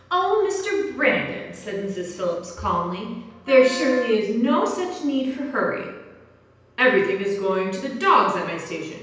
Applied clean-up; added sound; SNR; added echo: none; Wind instrument, woodwind instrument; 13 dB; reverberation time 0.9 s.